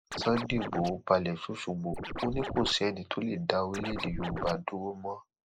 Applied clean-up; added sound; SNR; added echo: neural mask model Resemble Enhance denoiser.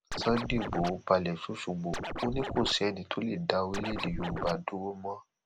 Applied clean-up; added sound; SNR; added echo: none; Scratching (performance technique); 4 dB; none.